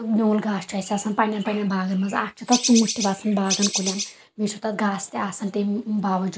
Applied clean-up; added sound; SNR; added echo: none; Bird; 3 dB; none.